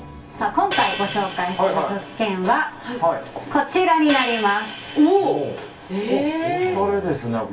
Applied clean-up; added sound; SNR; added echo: none; Hi-hat; 13 dB; reverberation time 0.2 s.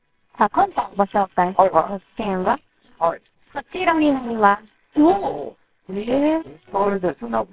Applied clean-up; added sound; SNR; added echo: neural separator model SepFormer WHAMR!.